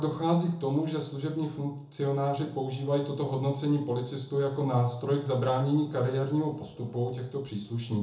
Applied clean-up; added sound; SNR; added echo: none; none; none; reverberation time 0.7 s.